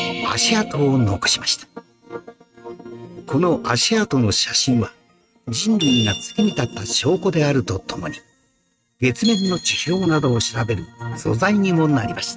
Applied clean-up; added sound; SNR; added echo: neural mask model RNNoise.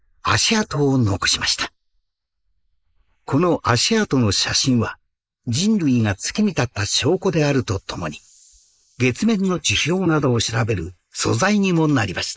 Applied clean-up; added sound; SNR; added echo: neural mask model Resemble Enhance denoiser.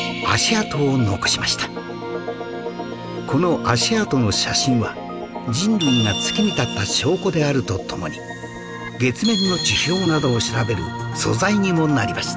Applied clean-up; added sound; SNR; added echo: none; none; none; none.